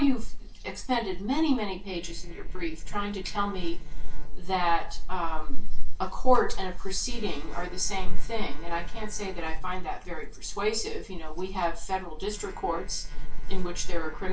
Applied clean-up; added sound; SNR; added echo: neural separator model SepFormer DNS4.